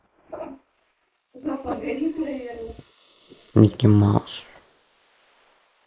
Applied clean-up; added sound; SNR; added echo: neural mask model Resemble Enhance denoiser.